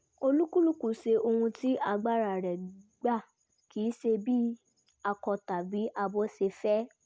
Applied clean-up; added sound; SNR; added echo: none; none; none; none.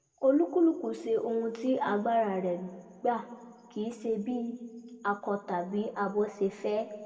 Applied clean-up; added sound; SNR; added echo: none; none; none; reverberation time 1.5 s.